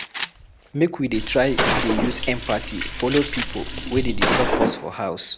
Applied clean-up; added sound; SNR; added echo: none; Gunshot, gunfire + Liquid; 1 dB; none.